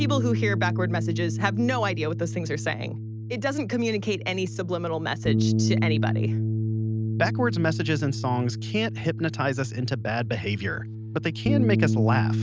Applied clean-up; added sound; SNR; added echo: none; Bass guitar; -1 dB; none.